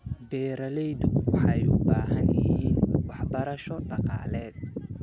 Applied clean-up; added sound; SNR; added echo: none; none; none; none.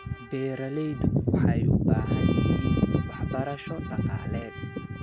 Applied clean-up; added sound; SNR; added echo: none; Trumpet; 18 dB; none.